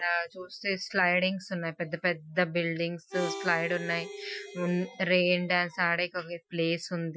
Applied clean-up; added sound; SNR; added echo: classical method Wiener filter.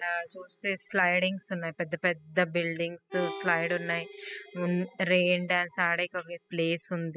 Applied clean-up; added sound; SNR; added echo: classical method spectral subtraction.